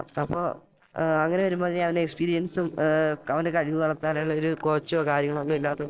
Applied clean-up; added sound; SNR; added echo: neural separator model SepFormer DNS4.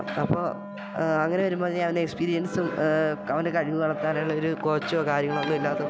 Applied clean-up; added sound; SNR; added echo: none; Wind instrument, woodwind instrument; 14 dB; none.